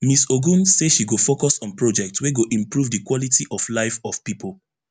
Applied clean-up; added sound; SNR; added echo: none; none; none; none.